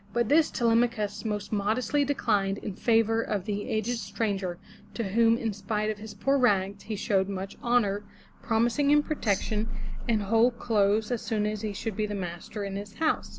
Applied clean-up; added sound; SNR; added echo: none; Tambourine; 13 dB; none.